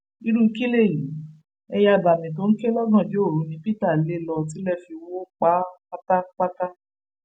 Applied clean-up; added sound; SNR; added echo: none; none; none; none.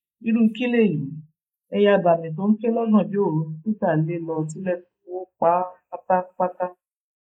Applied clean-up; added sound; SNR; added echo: neural mask model Resemble Enhance denoiser.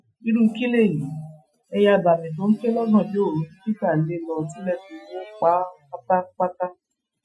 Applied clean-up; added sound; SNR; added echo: classical method Wiener filter.